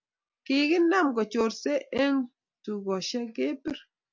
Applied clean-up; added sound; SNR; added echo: none; none; none; none.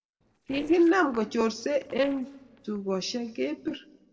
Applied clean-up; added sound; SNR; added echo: neural separator model SepFormer DNS4.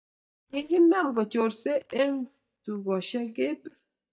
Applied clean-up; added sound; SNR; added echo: neural mask model DeepFilterNet 3.